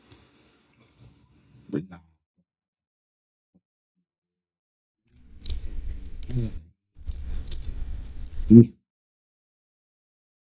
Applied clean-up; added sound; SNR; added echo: neural mask model DeepFilterNet 3.